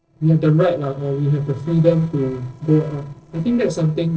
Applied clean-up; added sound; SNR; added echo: neural separator model SepFormer DNS4.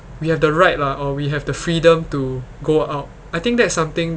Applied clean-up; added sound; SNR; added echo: none; none; none; none.